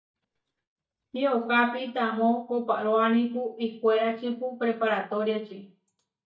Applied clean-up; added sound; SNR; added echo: neural mask model DeepFilterNet 3.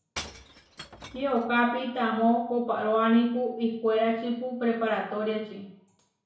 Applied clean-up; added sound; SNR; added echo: none; Shatter / Crushing; 20 dB; reverberation time 0.6 s.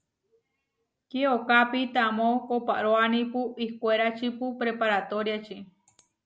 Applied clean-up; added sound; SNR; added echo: none; none; none; none.